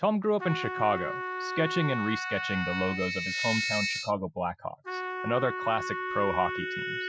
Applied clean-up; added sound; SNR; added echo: classical method Wiener filter.